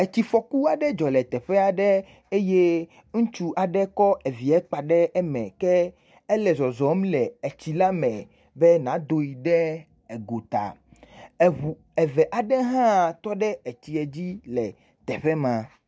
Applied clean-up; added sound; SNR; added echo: none; none; none; none.